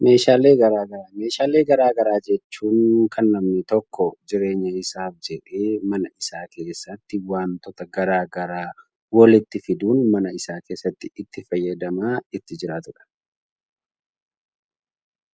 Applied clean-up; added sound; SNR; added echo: none; none; none; none.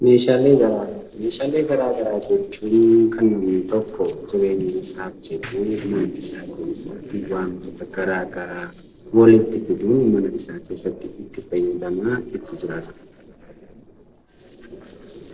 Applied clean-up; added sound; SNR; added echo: neural separator model SepFormer DNS4.